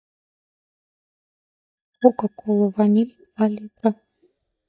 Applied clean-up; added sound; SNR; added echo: neural mask model DeepFilterNet 3.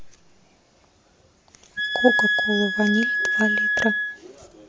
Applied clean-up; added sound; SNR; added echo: none; Wind instrument, woodwind instrument; -3 dB; none.